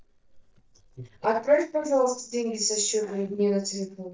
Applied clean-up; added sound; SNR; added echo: neural mask model DeepFilterNet 3.